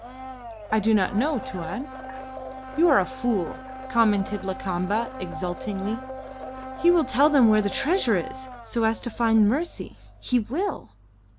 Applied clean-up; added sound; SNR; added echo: none; Domestic sounds, home sounds; 13 dB; none.